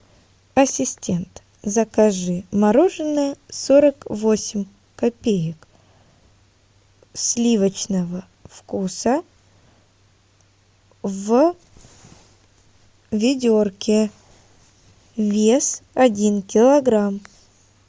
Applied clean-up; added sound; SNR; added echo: none; none; none; none.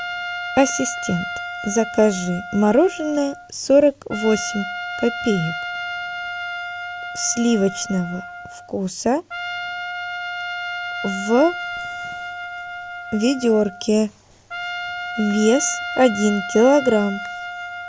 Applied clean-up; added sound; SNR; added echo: none; Trumpet; 8 dB; none.